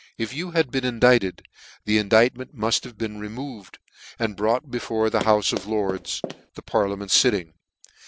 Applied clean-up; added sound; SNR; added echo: none; Run; 10 dB; none.